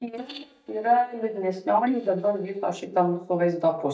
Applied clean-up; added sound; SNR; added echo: neural mask model DeepFilterNet 3.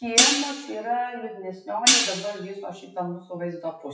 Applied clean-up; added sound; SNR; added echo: classical method WPE with log-MMSE.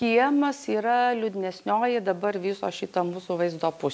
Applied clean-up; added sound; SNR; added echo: none; none; none; none.